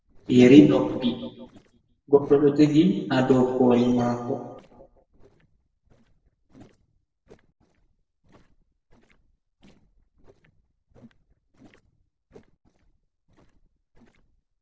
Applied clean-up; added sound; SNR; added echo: neural separator model SepFormer DNS4.